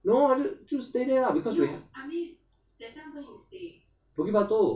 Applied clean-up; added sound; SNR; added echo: none; none; none; reverberation time 0.2 s.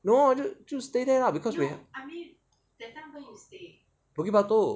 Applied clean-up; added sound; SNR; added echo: none; none; none; none.